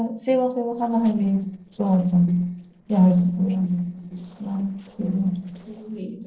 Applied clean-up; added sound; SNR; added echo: neural separator model SepFormer DNS4.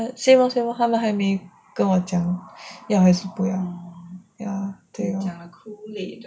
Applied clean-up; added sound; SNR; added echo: none; none; none; none.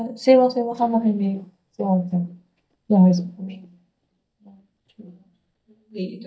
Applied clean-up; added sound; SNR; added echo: neural mask model DeepFilterNet 3.